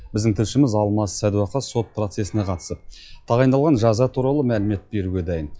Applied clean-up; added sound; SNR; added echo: classical method log-MMSE.